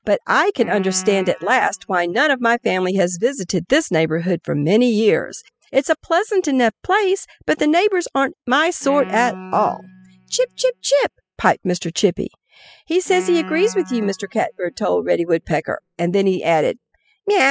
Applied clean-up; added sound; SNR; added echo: classical method spectral subtraction.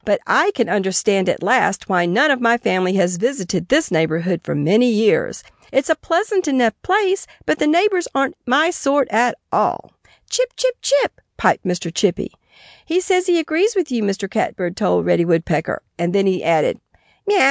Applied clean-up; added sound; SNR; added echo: none; none; none; none.